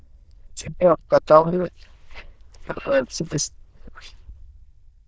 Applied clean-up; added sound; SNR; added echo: neural diffusion model UNIVERSE++.